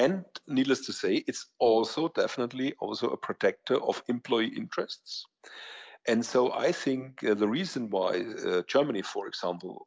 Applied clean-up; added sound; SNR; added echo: none; none; none; none.